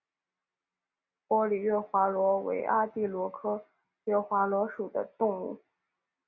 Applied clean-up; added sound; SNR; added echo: none; none; none; none.